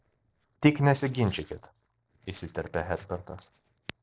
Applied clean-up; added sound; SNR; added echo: neural separator model SepFormer DNS4.